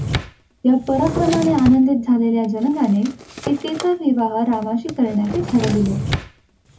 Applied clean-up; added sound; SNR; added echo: none; Drawer open or close; 9 dB; reverberation time 0.3 s.